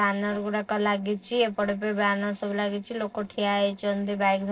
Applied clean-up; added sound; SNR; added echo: neural separator model SepFormer DNS4.